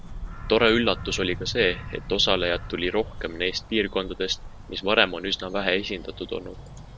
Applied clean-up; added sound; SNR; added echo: none; Bird vocalization, bird call, bird song; 12 dB; none.